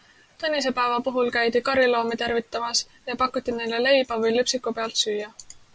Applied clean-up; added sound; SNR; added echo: none; none; none; none.